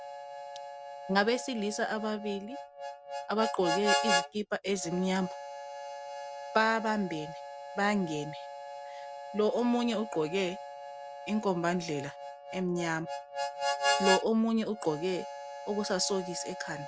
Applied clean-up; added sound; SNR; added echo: none; Harmonica; 4 dB; none.